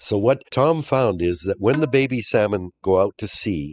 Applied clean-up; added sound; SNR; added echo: classical method spectral subtraction.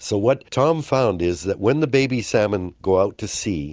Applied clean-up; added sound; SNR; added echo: none; none; none; none.